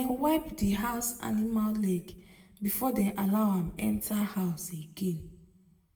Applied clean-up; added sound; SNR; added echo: none; none; none; reverberation time 0.6 s.